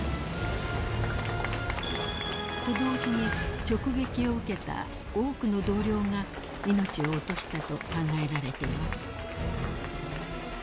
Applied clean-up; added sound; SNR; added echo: none; Applause; 12 dB; none.